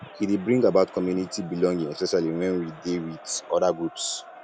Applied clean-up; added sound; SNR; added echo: none; Crowd; 19 dB; none.